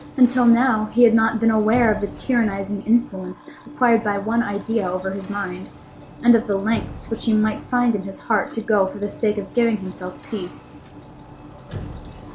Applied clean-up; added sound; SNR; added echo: none; Sliding door; 18 dB; none.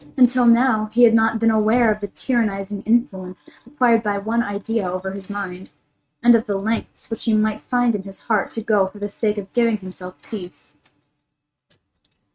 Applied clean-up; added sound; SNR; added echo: neural mask model RNNoise.